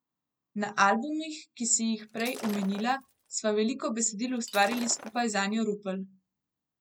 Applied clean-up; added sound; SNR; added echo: none; Shatter; 14 dB; none.